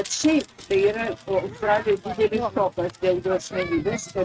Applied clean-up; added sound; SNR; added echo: neural mask model RNNoise.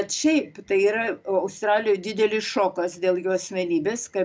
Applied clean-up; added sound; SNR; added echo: none; none; none; none.